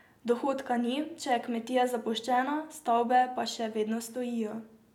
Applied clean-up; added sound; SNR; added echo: none; none; none; none.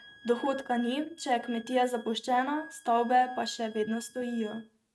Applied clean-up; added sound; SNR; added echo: neural mask model RNNoise.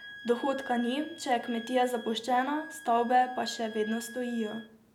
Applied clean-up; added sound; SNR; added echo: none; Wind instrument, woodwind instrument; 16 dB; none.